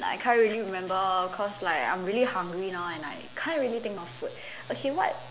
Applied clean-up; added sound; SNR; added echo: none; none; none; none.